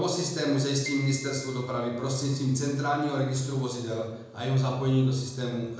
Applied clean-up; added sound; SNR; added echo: none; Glockenspiel; 18 dB; reverberation time 0.9 s.